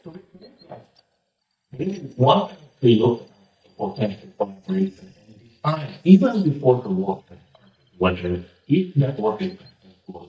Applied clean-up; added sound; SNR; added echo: neural mask model DeepFilterNet 3.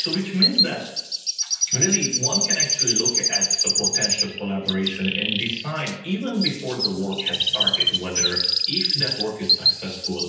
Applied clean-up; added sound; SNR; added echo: none; Chirp, tweet; -4 dB; reverberation time 0.9 s.